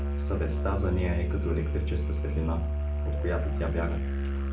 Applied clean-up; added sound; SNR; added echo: none; Musical instrument; -4 dB; reverberation time 0.3 s.